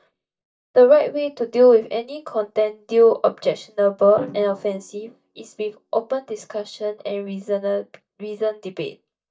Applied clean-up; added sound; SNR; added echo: neural mask model DeepFilterNet 3.